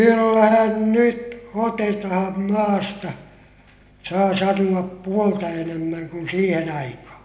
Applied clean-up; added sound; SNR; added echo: none; none; none; reverberation time 0.8 s.